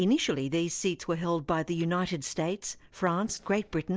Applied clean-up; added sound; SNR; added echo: neural separator model SepFormer DNS4.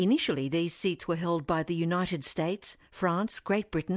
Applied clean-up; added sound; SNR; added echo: none; none; none; none.